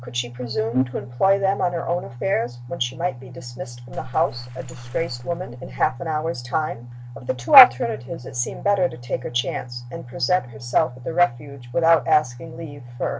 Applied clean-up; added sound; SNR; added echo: none; Water / Splash, splatter; 18 dB; none.